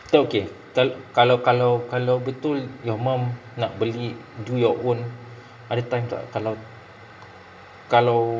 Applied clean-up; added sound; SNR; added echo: none; none; none; reverberation time 1.8 s.